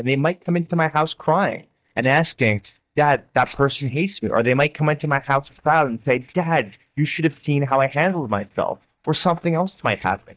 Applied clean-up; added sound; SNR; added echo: neural mask model DeepFilterNet 3.